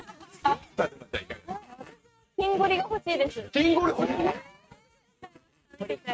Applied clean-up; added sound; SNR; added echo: neural mask model RNNoise.